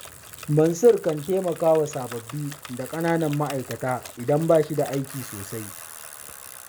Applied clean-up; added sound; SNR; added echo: none; Bicycle; 16 dB; none.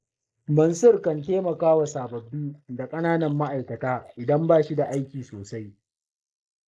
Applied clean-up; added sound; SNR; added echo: neural mask model Resemble Enhance denoiser.